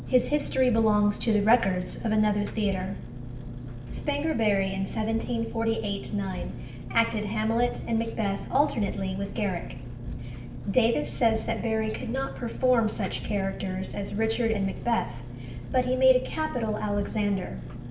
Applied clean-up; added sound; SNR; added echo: none; Engine; 8 dB; reverberation time 0.6 s.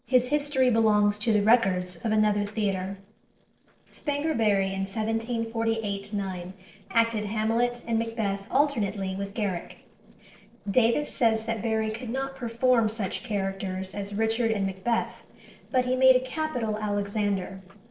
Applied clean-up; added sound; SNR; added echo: neural separator model SepFormer DNS4.